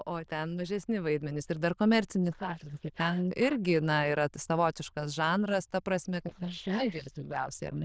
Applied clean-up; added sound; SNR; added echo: neural diffusion model UNIVERSE++.